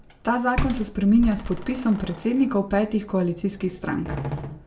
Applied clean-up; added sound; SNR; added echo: none; Slam; 9 dB; reverberation time 0.4 s.